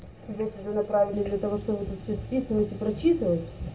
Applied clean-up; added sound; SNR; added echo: none; none; none; reverberation time 0.2 s.